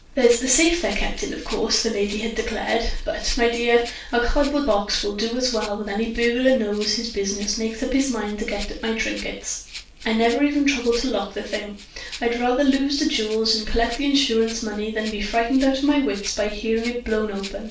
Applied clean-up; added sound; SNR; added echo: none; Rattle (instrument); 19 dB; reverberation time 0.3 s.